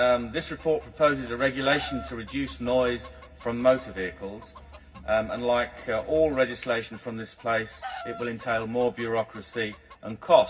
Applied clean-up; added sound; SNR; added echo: none; Chicken, rooster; 20 dB; reverberation time 0.4 s.